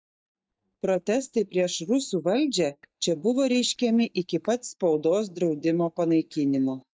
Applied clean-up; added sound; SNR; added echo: neural mask model DeepFilterNet 3.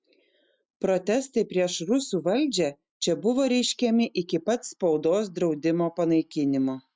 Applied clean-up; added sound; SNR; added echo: none; none; none; none.